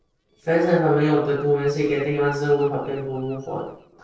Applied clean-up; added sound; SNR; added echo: neural separator model SepFormer DNS4.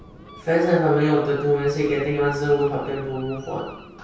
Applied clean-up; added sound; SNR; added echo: none; Gull, seagull; 20 dB; reverberation time 0.6 s.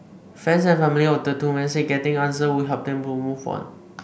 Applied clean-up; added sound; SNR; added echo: none; none; none; none.